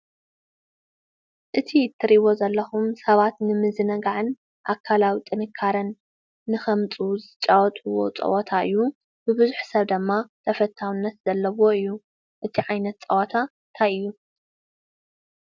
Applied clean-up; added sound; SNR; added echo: none; none; none; none.